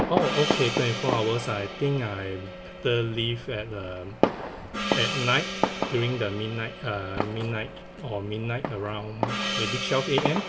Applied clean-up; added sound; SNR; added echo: none; Gong + Fireworks; 2 dB; none.